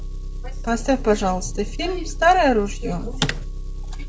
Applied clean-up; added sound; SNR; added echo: none; Engine; 6 dB; none.